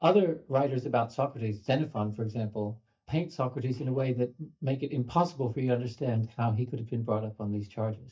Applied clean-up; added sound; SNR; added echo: neural mask model DeepFilterNet 3.